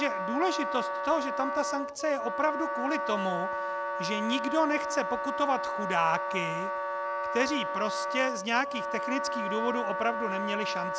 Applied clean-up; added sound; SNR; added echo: none; Wind instrument, woodwind instrument; 1 dB; none.